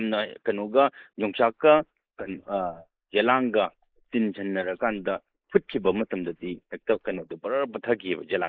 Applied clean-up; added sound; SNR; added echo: neural mask model Resemble Enhance denoiser.